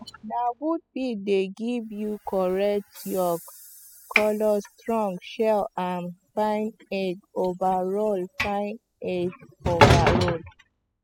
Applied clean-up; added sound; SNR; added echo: classical method spectral subtraction.